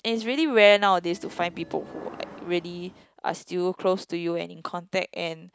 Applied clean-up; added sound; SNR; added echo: none; Subway, metro, underground / Sliding door; 19 dB; none.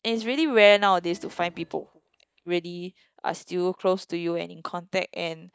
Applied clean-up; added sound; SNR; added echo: neural mask model DeepFilterNet 3.